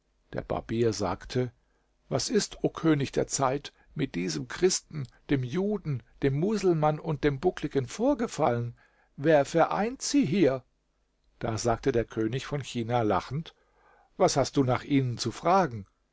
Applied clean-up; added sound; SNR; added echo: none; none; none; none.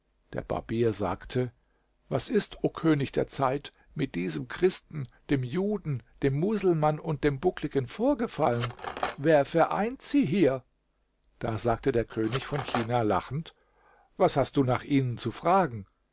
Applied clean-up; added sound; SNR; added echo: none; Cutlery, silverware; 8 dB; none.